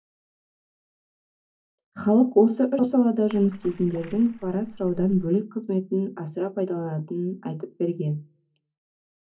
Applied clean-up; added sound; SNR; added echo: none; Splash, splatter; 17 dB; reverberation time 0.3 s.